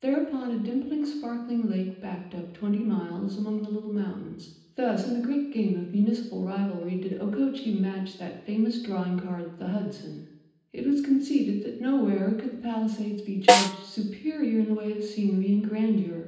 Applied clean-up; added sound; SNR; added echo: none; Snare drum; -4 dB; reverberation time 0.9 s.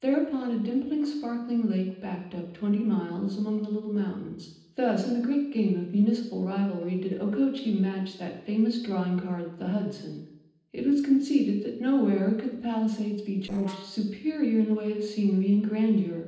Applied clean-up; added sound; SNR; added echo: neural separator model SepFormer DNS4.